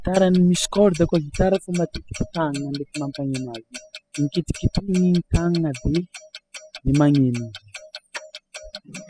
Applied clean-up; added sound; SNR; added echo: classical method spectral subtraction.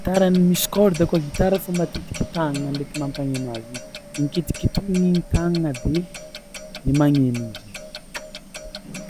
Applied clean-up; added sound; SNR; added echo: none; Clock; 15 dB; none.